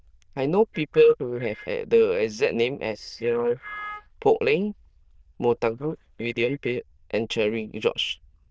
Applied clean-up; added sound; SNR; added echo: neural diffusion model UNIVERSE++.